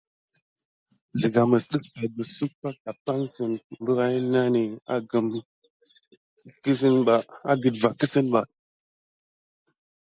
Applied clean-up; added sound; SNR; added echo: none; none; none; none.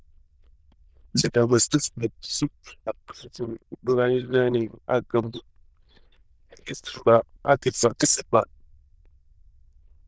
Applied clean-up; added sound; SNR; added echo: neural diffusion model UNIVERSE++.